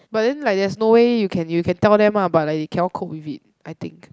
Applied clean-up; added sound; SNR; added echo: none; none; none; none.